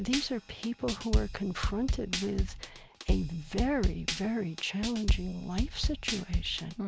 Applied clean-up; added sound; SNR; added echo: none; Drum / Drum kit; -1 dB; none.